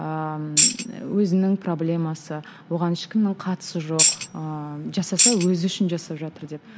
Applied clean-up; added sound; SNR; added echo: none; Tambourine; -2 dB; none.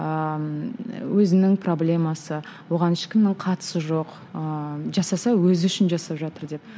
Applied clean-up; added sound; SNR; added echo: none; none; none; none.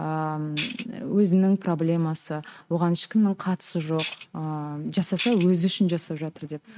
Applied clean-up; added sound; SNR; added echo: neural mask model RNNoise.